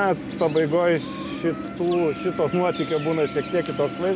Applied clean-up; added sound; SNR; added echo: none; Wind instrument, woodwind instrument + Bird; 16 dB; none.